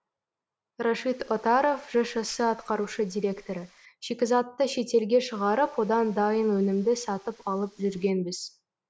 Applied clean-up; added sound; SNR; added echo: neural mask model Resemble Enhance denoiser.